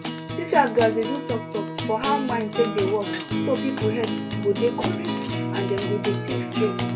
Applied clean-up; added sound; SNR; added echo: none; Acoustic guitar; 2 dB; reverberation time 0.2 s.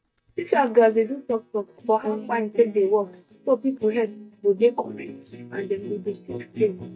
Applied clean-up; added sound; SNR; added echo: neural mask model DeepFilterNet 3.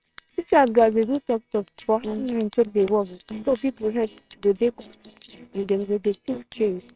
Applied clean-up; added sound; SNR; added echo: neural separator model SepFormer WHAMR!.